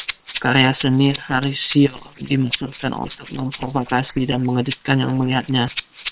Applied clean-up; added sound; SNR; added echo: neural separator model SepFormer WHAM!.